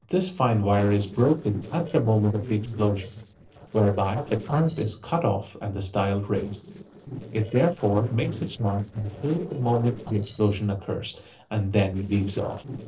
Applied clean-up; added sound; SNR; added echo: neural separator model SepFormer DNS4.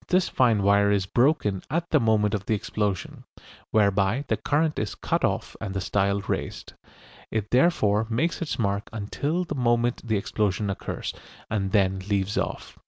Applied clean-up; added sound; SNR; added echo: none; none; none; none.